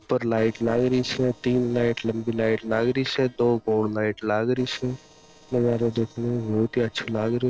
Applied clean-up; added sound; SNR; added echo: neural separator model SepFormer DNS4.